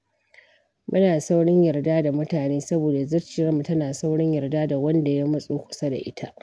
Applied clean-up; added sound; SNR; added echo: none; none; none; none.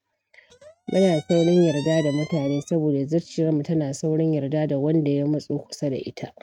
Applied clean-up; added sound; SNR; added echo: neural mask model RNNoise.